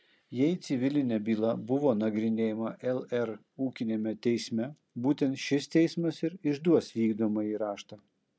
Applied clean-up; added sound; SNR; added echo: none; none; none; none.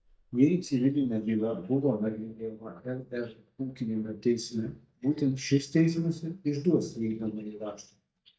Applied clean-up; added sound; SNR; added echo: neural mask model DeepFilterNet 3.